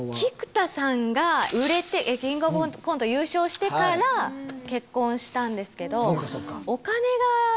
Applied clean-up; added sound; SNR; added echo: none; none; none; none.